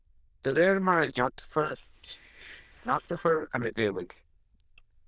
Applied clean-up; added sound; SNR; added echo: neural diffusion model UNIVERSE++.